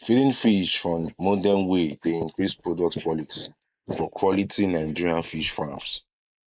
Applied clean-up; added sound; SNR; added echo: neural mask model Resemble Enhance denoiser.